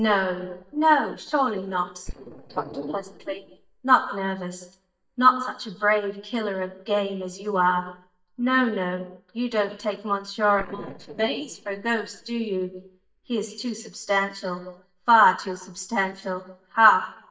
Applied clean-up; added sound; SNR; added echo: neural mask model DeepFilterNet 3.